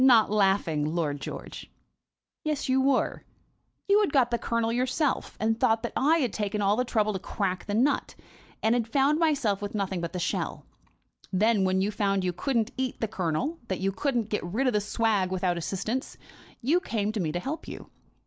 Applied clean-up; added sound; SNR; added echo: none; none; none; none.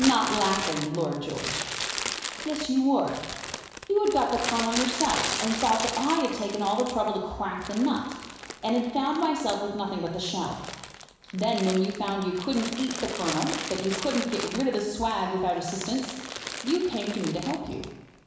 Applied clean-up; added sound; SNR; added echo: none; Crumpling, crinkling; 8 dB; reverberation time 1.0 s.